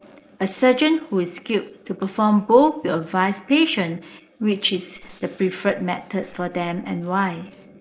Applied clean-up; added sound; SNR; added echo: neural mask model Resemble Enhance denoiser.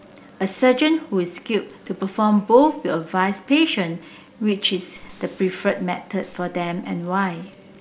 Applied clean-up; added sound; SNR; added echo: none; none; none; none.